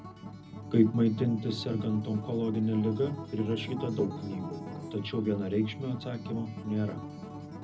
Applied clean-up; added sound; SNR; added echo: none; Acoustic guitar; 11 dB; reverberation time 0.4 s.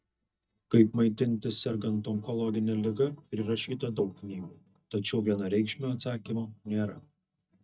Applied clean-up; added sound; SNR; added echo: neural mask model DeepFilterNet 3.